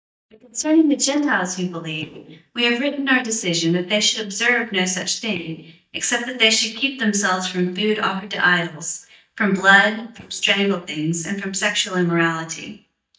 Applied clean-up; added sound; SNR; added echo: neural mask model DeepFilterNet 3.